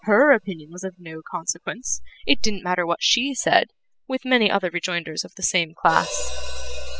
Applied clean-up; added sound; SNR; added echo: classical method spectral subtraction.